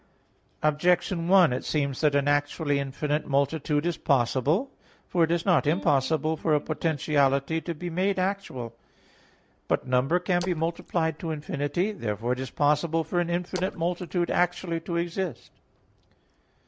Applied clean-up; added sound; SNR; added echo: none; Splash, splatter + Electric guitar; 18 dB; none.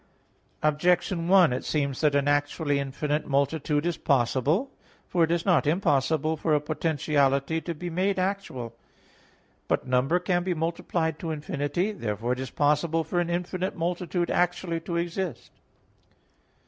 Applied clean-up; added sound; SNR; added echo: none; none; none; none.